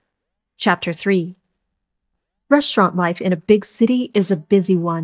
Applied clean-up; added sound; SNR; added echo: neural mask model DeepFilterNet 3.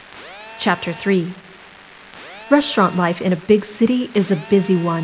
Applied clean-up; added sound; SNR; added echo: none; Telephone; 19 dB; reverberation time 1.3 s.